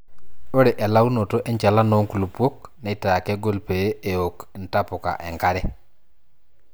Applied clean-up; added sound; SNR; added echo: none; none; none; none.